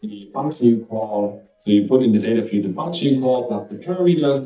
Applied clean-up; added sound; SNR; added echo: neural mask model DeepFilterNet 3.